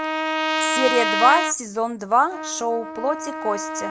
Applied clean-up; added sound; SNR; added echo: none; Trumpet; 2 dB; none.